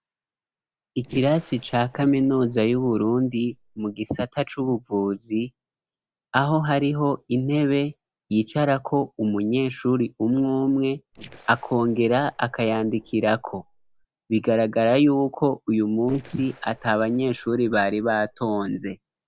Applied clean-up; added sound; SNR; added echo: neural separator model SepFormer DNS4.